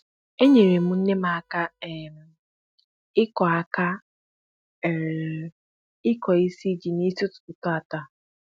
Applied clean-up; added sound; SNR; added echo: neural mask model RNNoise.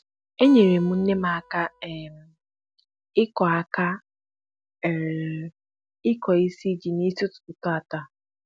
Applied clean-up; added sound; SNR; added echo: none; Acoustic guitar; 19 dB; none.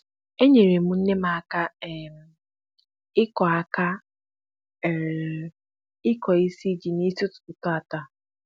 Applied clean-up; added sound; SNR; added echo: none; none; none; none.